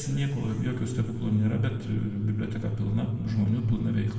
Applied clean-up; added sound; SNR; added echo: none; none; none; reverberation time 2.2 s.